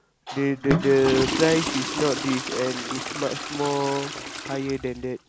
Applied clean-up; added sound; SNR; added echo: none; Toilet flush / Water; 5 dB; none.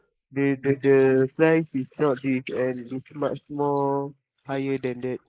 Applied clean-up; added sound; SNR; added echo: neural mask model Resemble Enhance denoiser.